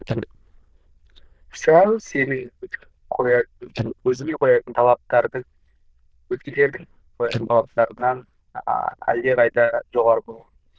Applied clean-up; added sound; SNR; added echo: neural diffusion model UNIVERSE++.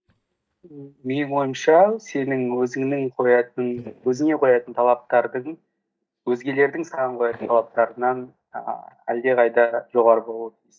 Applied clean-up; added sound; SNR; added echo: neural mask model DeepFilterNet 3.